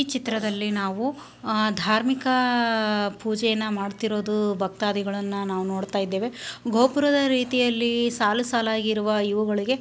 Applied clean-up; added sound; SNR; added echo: none; none; none; none.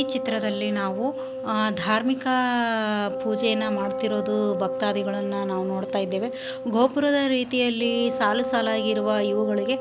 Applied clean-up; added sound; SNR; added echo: none; Wind instrument, woodwind instrument; 6 dB; none.